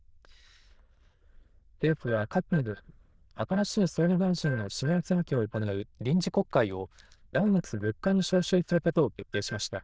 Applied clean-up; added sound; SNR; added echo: neural diffusion model UNIVERSE++.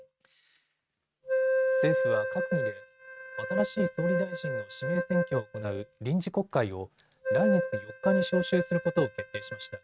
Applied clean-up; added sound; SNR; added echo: neural mask model RNNoise.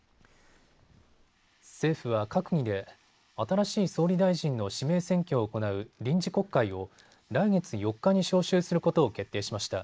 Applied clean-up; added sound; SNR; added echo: neural mask model Resemble Enhance denoiser.